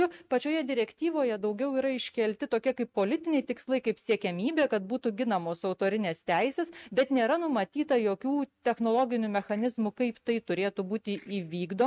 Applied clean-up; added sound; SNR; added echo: neural mask model RNNoise.